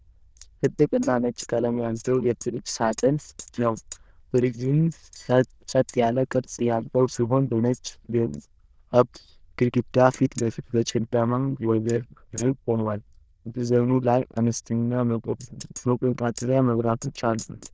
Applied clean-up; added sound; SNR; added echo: neural diffusion model UNIVERSE++.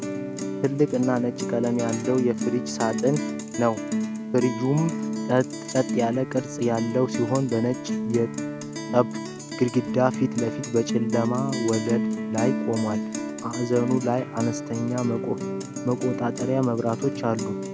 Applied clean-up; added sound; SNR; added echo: none; Guitar; 4 dB; none.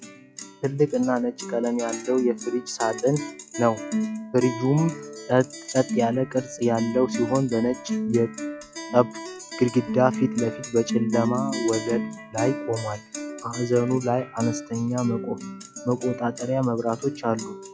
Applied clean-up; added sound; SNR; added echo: classical method log-MMSE.